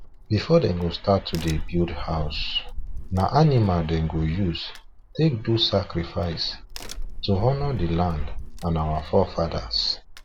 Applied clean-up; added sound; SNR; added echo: none; Crack; 10 dB; none.